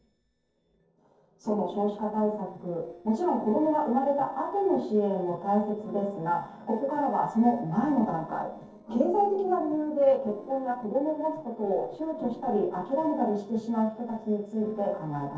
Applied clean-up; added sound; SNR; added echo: neural separator model SepFormer DNS4.